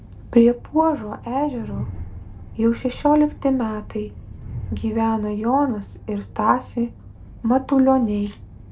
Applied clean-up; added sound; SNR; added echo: none; Train; 14 dB; reverberation time 0.2 s.